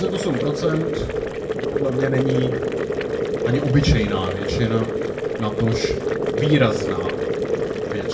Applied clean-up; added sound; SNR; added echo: none; Boiling; 0 dB; reverberation time 0.6 s.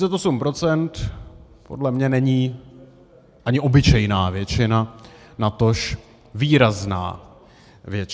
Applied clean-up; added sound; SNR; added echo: none; none; none; none.